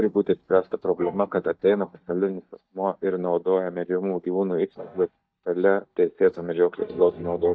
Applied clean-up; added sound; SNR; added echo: neural mask model DeepFilterNet 3.